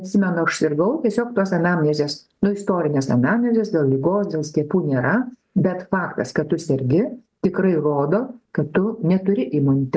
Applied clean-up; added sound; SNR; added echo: none; none; none; none.